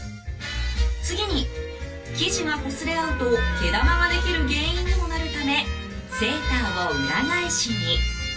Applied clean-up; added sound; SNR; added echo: none; Wind instrument, woodwind instrument; 7 dB; reverberation time 0.2 s.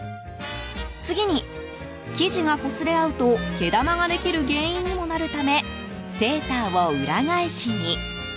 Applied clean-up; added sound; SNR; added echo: none; none; none; none.